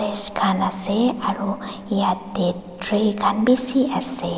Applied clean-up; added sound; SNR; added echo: none; none; none; none.